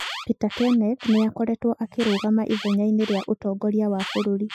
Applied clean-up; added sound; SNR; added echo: classical method Wiener filter.